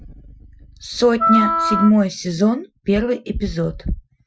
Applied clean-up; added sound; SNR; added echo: classical method Wiener filter.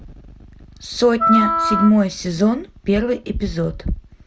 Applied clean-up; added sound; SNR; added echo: none; Wind instrument, woodwind instrument; 2 dB; none.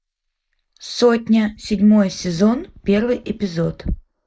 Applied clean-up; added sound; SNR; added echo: neural mask model Resemble Enhance denoiser.